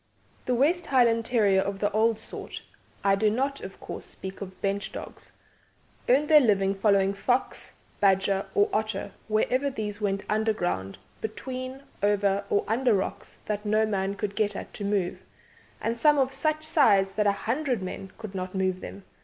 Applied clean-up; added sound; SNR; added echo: none; none; none; none.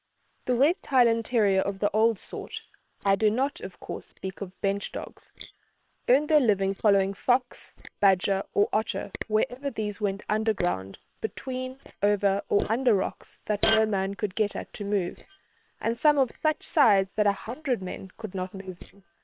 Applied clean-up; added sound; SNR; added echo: neural separator model SepFormer WHAM!.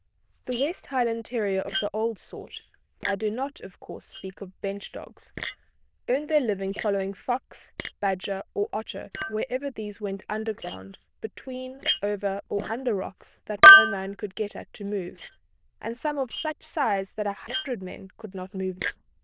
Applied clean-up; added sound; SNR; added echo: neural diffusion model UNIVERSE++.